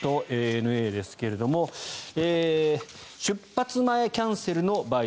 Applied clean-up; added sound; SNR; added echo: none; none; none; none.